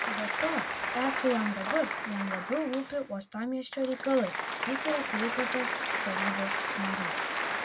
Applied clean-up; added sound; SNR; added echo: none; Applause; 1 dB; none.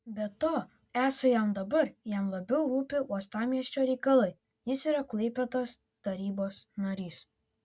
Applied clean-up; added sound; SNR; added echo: none; none; none; none.